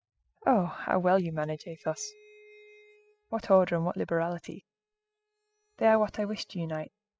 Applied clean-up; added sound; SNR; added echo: classical method spectral subtraction.